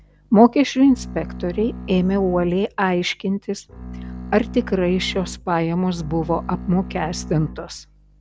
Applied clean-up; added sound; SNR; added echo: none; Bowed string instrument; 13 dB; none.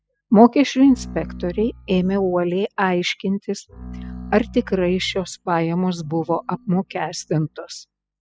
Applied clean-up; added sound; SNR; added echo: classical method spectral subtraction.